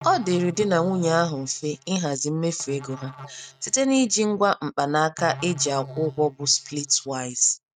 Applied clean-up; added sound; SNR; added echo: neural mask model RNNoise.